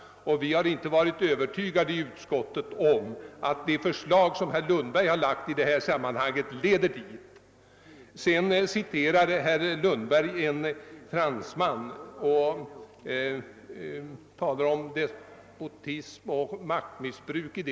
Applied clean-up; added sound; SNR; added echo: none; none; none; none.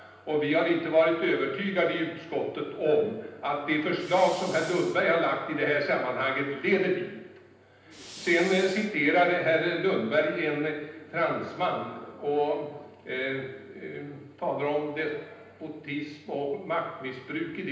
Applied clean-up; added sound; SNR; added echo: none; Fire; 17 dB; reverberation time 0.9 s.